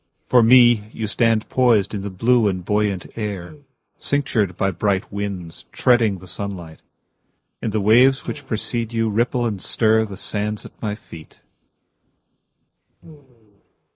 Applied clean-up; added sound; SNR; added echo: neural mask model Resemble Enhance denoiser.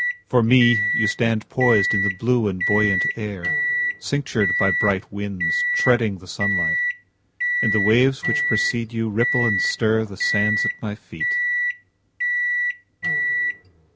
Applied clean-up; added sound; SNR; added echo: none; Microwave oven; 0 dB; none.